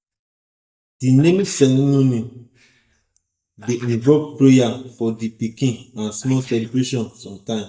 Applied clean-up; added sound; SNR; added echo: neural mask model DeepFilterNet 3.